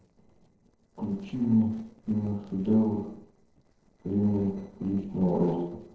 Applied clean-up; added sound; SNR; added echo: neural separator model SepFormer DNS4.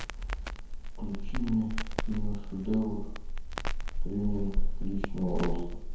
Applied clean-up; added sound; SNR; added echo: none; Crackle; -4 dB; reverberation time 0.9 s.